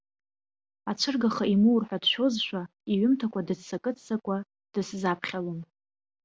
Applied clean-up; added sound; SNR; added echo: none; none; none; none.